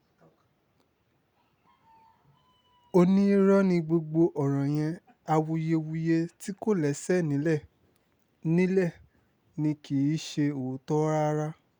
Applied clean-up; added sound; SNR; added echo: none; none; none; none.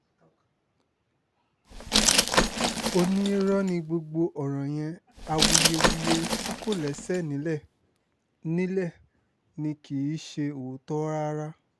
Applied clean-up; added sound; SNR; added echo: none; Glass; -3 dB; none.